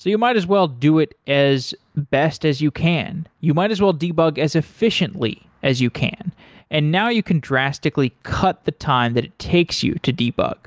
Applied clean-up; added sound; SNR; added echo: none; none; none; none.